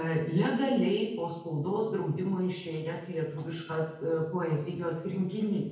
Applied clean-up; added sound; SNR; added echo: none; none; none; reverberation time 0.8 s.